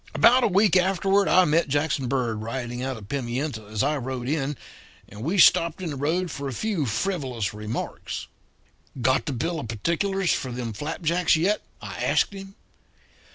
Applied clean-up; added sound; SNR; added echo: none; none; none; none.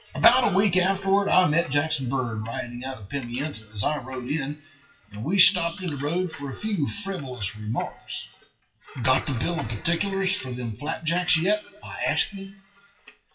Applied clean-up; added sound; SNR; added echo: classical method WPE with log-MMSE.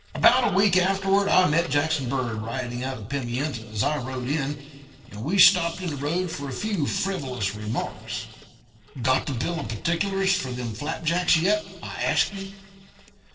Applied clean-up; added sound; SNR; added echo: neural separator model SepFormer DNS4.